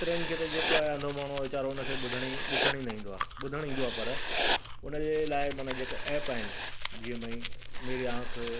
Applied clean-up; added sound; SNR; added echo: none; Writing + Domestic sounds, home sounds; -3 dB; none.